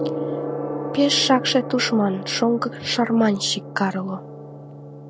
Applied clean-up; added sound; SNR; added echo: none; Gong; 8 dB; none.